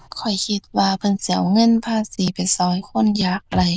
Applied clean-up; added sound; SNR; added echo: neural diffusion model UNIVERSE++.